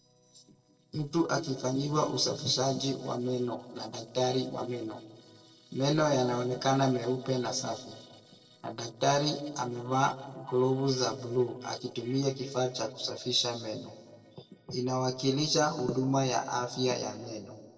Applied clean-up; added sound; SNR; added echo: neural separator model SepFormer DNS4.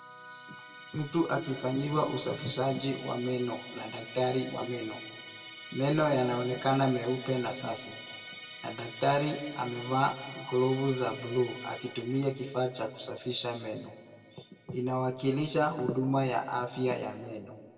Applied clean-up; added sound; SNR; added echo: none; Musical instrument; 16 dB; reverberation time 1.6 s.